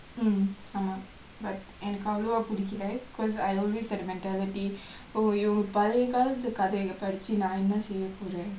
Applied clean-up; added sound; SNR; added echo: none; none; none; none.